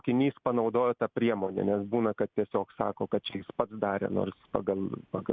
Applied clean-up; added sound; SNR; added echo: none; none; none; none.